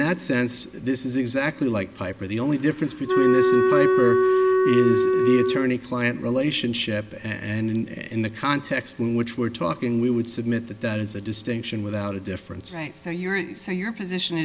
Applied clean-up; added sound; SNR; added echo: none; Wind instrument, woodwind instrument; -5 dB; none.